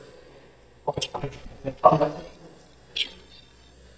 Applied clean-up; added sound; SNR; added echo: neural mask model DeepFilterNet 3.